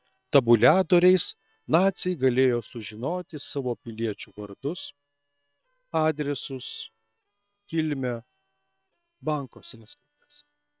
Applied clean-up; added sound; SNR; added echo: neural separator model SepFormer WHAM!.